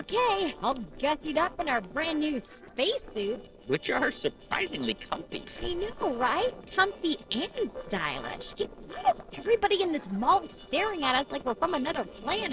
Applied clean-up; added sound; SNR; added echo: neural separator model SepFormer DNS4.